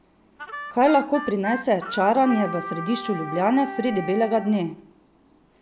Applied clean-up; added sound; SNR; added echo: none; Wind instrument, woodwind instrument + Harmonica; 11 dB; none.